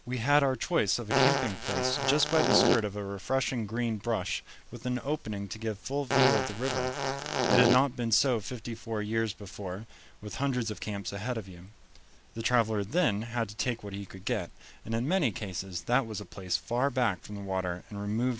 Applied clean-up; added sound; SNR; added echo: none; Fart; -3 dB; none.